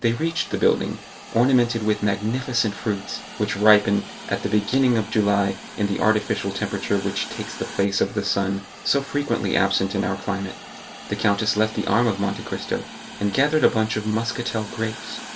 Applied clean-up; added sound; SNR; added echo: none; Hiss; 15 dB; none.